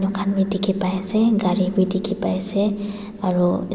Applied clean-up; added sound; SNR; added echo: none; none; none; none.